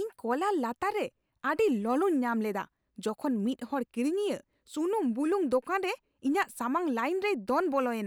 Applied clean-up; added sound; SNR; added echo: none; none; none; none.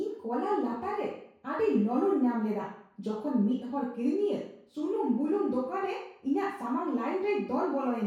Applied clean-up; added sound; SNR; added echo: none; none; none; reverberation time 0.6 s.